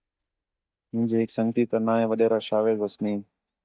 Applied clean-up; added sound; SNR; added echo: neural mask model DeepFilterNet 3.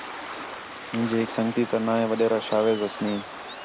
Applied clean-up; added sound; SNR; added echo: none; Waves, surf; 11 dB; none.